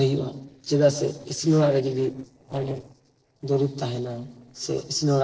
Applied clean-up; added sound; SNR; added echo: neural separator model SepFormer DNS4.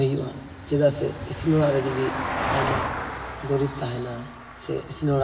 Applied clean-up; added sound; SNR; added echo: none; Vehicle; 6 dB; reverberation time 1.4 s.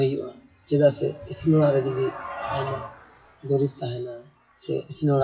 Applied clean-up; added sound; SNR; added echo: classical method WPE with log-MMSE.